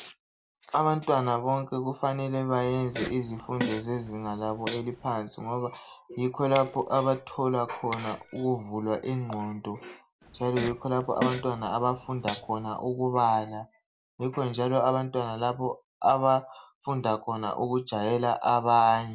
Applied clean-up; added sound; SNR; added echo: none; Shatter + Fart; 11 dB; none.